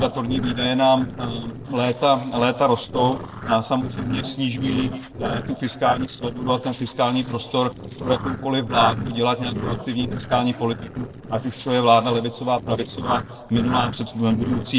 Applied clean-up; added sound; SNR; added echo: neural separator model SepFormer DNS4.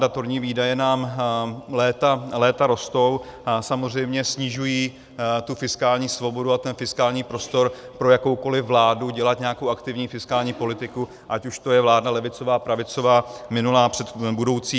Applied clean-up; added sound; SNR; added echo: none; none; none; none.